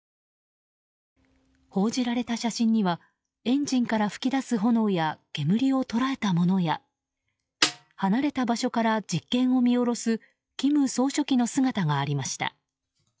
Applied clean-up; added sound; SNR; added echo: classical method log-MMSE.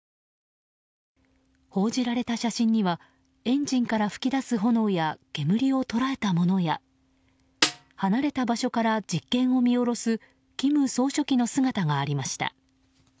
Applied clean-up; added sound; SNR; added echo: none; Snare drum; 2 dB; none.